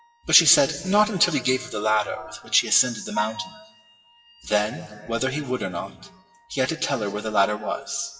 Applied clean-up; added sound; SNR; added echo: classical method WPE with log-MMSE.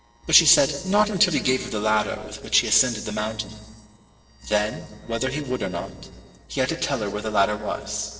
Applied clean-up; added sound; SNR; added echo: neural separator model SepFormer DNS4.